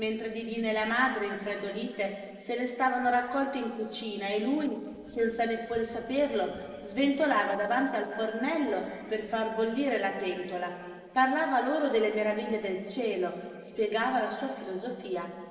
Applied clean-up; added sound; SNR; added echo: neural separator model SepFormer DNS4.